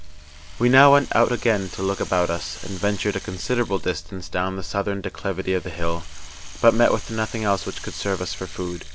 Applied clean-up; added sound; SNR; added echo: none; Rattle (instrument); 19 dB; none.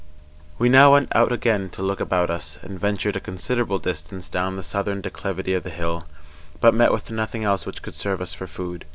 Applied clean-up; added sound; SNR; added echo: none; none; none; none.